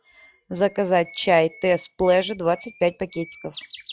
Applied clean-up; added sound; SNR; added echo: classical method log-MMSE.